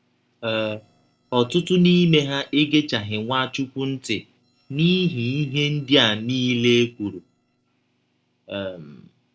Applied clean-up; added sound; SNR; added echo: neural separator model SepFormer DNS4.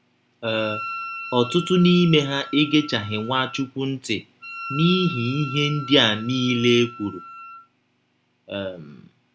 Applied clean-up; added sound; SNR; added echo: none; Wind instrument, woodwind instrument; 13 dB; none.